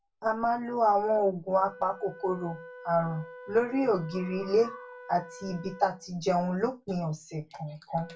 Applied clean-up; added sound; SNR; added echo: none; Wind instrument, woodwind instrument; 19 dB; reverberation time 0.2 s.